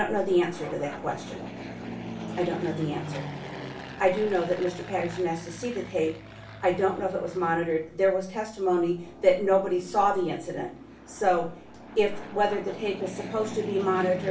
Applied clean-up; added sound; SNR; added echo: none; Fixed-wing aircraft, airplane; 12 dB; reverberation time 0.3 s.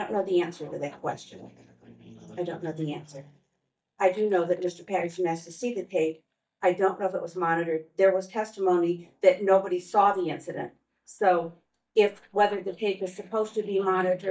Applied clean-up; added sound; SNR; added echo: neural mask model DeepFilterNet 3.